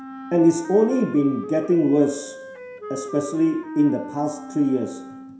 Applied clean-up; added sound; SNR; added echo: none; Wind instrument, woodwind instrument; 14 dB; reverberation time 0.7 s.